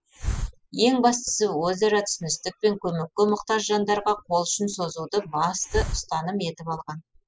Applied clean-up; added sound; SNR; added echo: classical method spectral subtraction.